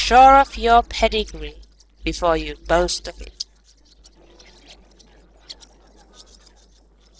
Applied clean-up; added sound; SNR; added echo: neural separator model SepFormer DNS4.